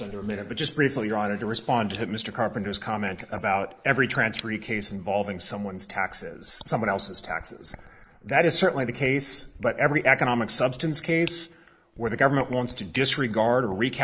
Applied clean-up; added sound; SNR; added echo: neural mask model Resemble Enhance denoiser.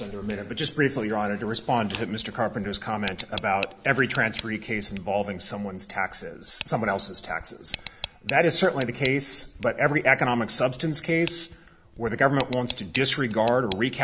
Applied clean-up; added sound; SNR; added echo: none; Tick; 16 dB; none.